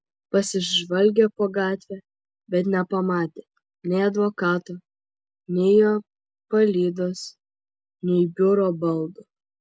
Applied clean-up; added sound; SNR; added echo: none; none; none; none.